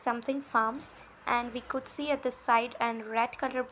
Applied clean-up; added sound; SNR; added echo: none; none; none; none.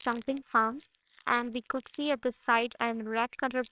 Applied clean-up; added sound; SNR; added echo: neural separator model SepFormer WHAMR!.